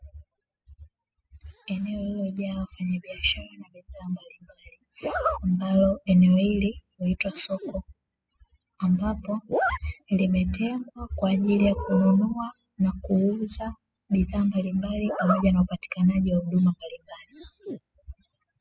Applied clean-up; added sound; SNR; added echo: classical method spectral subtraction.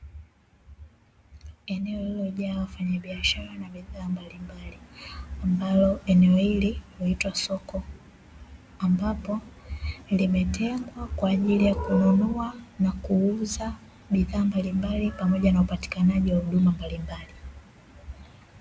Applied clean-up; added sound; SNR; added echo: none; none; none; none.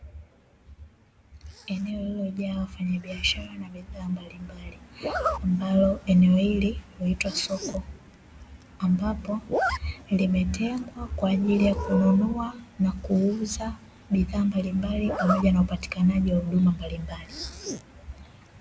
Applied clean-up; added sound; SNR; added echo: none; Zipper (clothing); 12 dB; none.